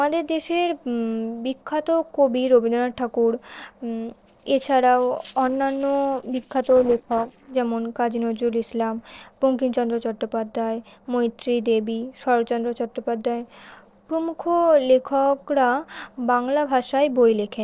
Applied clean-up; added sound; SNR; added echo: neural separator model SepFormer DNS4.